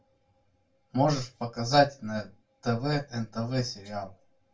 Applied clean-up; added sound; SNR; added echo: none; none; none; reverberation time 0.2 s.